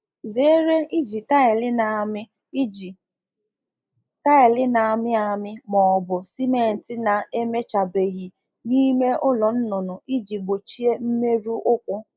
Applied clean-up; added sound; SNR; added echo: neural mask model Resemble Enhance denoiser.